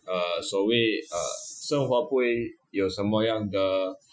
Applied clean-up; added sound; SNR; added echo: classical method Wiener filter.